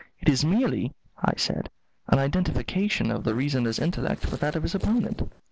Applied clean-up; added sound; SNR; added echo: neural separator model SepFormer DNS4.